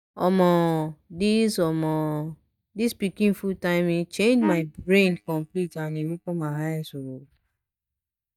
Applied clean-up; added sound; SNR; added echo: neural mask model DeepFilterNet 3.